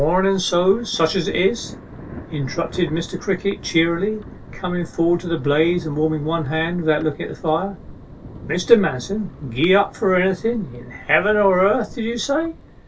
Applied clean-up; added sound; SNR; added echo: none; Thunder; 17 dB; reverberation time 0.2 s.